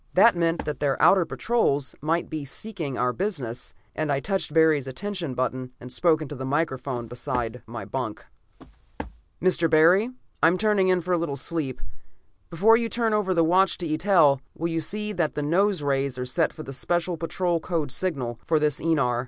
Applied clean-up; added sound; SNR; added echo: none; Walk, footsteps; 16 dB; none.